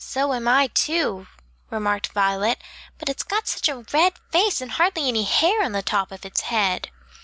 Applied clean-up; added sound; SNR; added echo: none; none; none; none.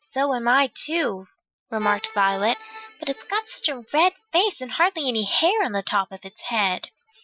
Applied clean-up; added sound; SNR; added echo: classical method Wiener filter.